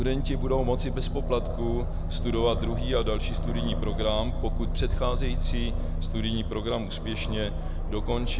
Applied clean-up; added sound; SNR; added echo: none; Aircraft; -3 dB; none.